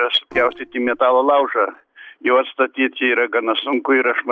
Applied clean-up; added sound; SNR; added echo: neural separator model SepFormer DNS4.